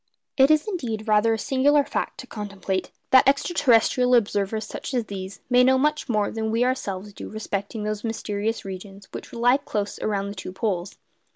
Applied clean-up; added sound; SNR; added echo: none; none; none; none.